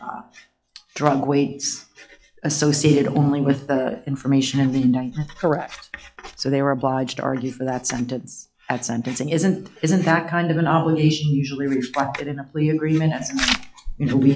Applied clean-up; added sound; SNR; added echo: classical method log-MMSE.